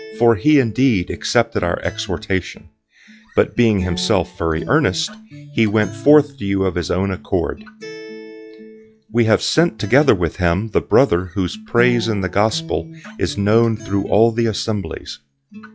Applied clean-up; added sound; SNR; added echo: classical method log-MMSE.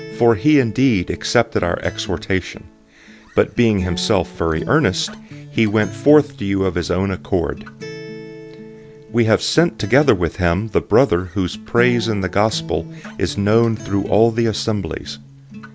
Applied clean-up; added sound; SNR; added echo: none; Acoustic guitar; 16 dB; none.